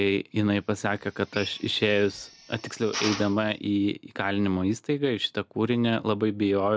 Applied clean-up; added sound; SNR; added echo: none; Drill; 14 dB; none.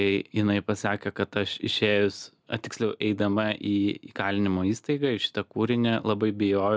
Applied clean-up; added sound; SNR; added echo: none; none; none; none.